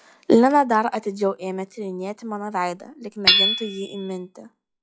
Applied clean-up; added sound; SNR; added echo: classical method log-MMSE.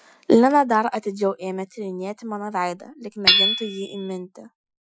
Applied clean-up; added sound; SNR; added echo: classical method Wiener filter.